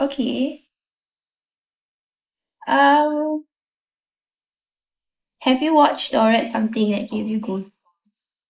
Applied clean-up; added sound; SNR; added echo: neural mask model Resemble Enhance denoiser.